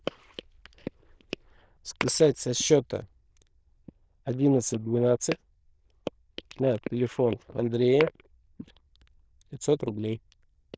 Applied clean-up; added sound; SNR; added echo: neural diffusion model UNIVERSE++.